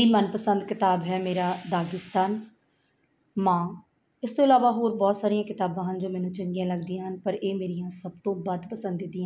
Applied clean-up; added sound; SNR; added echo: none; none; none; none.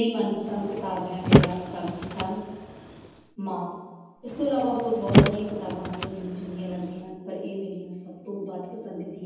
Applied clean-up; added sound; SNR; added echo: none; Car; -4 dB; reverberation time 1.1 s.